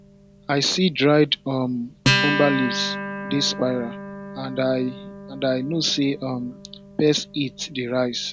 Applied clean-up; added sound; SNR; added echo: none; Acoustic guitar; 6 dB; none.